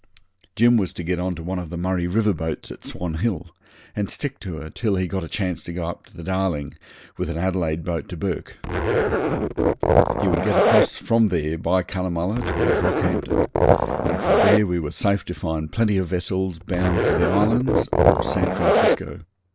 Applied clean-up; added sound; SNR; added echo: none; Zipper (clothing); -4 dB; none.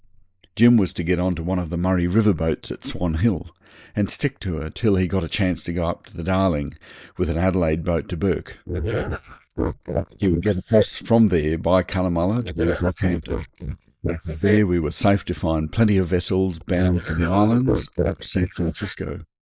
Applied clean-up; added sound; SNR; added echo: neural mask model Resemble Enhance denoiser.